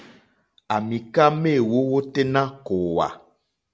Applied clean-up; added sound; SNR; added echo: none; none; none; none.